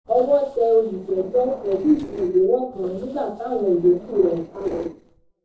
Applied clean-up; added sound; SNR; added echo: neural separator model SepFormer DNS4.